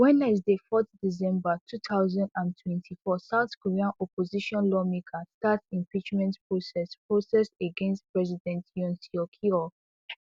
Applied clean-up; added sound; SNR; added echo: none; none; none; none.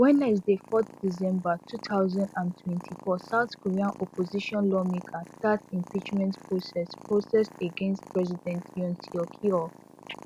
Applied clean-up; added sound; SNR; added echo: none; Purr; 20 dB; none.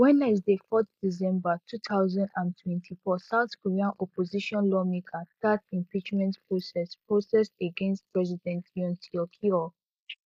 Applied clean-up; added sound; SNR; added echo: neural mask model Resemble Enhance denoiser.